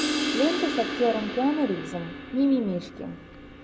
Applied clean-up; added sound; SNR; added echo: none; Crash cymbal; 5 dB; none.